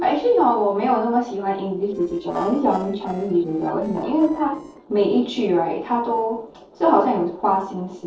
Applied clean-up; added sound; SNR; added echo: neural separator model SepFormer DNS4.